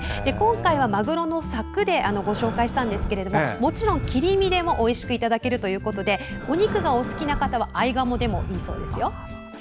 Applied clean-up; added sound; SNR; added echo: none; Breathing; 10 dB; none.